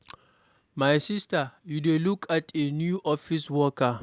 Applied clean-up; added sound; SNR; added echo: none; none; none; none.